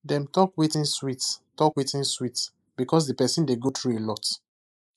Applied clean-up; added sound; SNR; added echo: neural mask model Resemble Enhance denoiser.